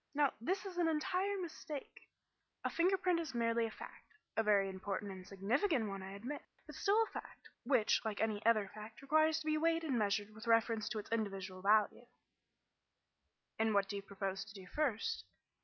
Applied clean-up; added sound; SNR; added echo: none; none; none; none.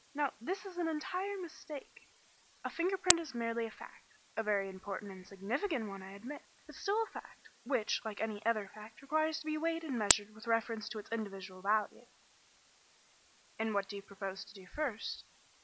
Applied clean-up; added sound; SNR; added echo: none; Camera; 6 dB; none.